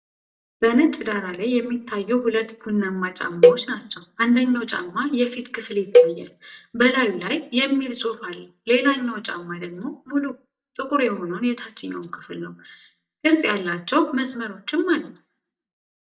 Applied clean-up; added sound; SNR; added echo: neural mask model DeepFilterNet 3.